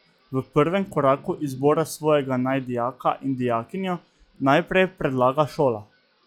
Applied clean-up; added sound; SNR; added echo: classical method log-MMSE.